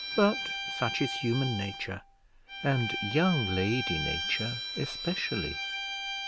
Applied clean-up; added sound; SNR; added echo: none; Bowed string instrument; 5 dB; none.